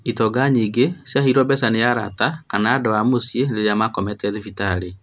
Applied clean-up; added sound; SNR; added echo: none; none; none; none.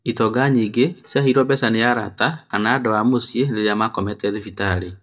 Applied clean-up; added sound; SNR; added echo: neural mask model DeepFilterNet 3.